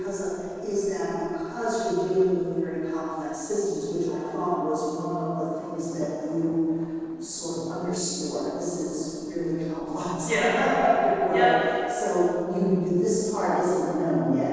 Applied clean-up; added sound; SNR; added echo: neural separator model SepFormer DNS4.